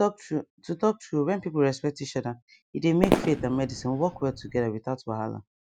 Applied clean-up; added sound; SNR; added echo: none; Fireworks; 2 dB; none.